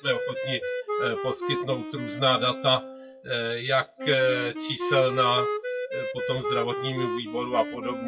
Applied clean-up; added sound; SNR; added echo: classical method WPE with log-MMSE.